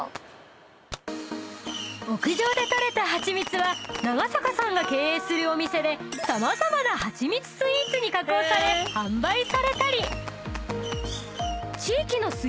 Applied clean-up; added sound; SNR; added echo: none; Fireworks; 13 dB; none.